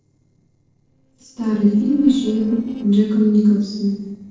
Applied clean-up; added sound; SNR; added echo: neural separator model SepFormer DNS4.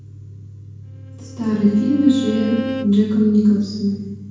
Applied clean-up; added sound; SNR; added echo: none; Bowed string instrument; 13 dB; reverberation time 1.1 s.